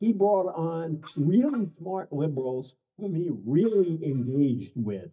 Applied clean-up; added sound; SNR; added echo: neural mask model DeepFilterNet 3.